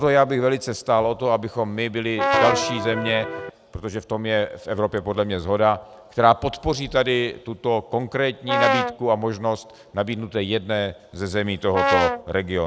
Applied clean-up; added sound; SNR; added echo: none; Brass instrument + Electric guitar; 0 dB; none.